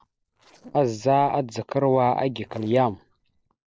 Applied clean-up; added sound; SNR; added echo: neural separator model SepFormer DNS4.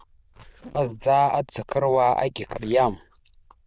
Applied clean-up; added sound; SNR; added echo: neural diffusion model UNIVERSE++.